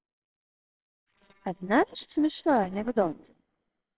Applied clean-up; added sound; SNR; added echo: neural separator model SepFormer WHAMR!.